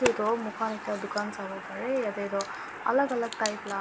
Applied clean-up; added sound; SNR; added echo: none; Zipper (clothing); 11 dB; none.